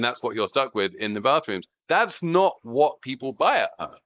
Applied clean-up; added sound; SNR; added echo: neural mask model Resemble Enhance denoiser.